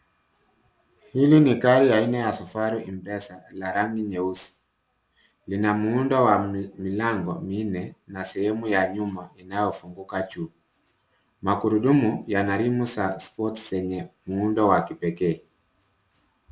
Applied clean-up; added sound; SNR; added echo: none; none; none; none.